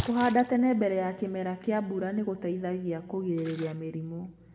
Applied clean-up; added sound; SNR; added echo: none; Splash, splatter; 17 dB; reverberation time 1.2 s.